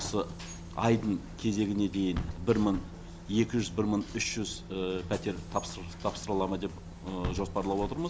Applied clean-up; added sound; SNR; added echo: none; Bus / Engine; 10 dB; none.